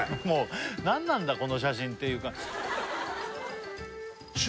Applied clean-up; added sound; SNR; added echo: none; none; none; none.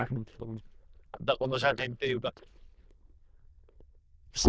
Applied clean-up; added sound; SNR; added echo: neural diffusion model UNIVERSE++.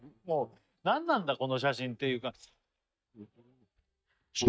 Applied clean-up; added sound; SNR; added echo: neural mask model DeepFilterNet 3.